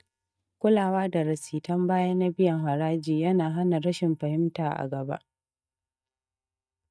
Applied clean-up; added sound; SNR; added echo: neural mask model DeepFilterNet 3.